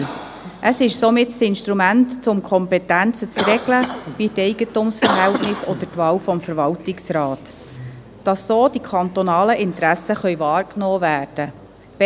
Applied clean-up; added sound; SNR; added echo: none; Cough; 11 dB; none.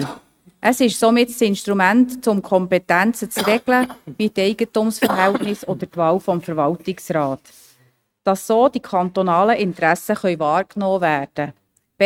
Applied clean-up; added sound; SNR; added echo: neural mask model RNNoise.